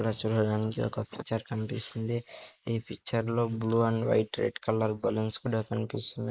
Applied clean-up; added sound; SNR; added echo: neural mask model Resemble Enhance denoiser.